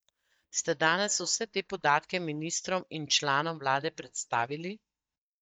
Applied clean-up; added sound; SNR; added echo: neural mask model DeepFilterNet 3.